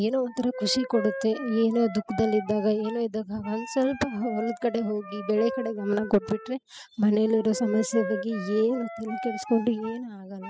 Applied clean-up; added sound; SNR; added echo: classical method spectral subtraction.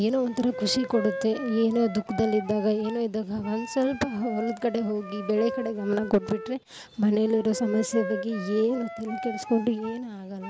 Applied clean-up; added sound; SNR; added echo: none; Wind instrument, woodwind instrument; 11 dB; none.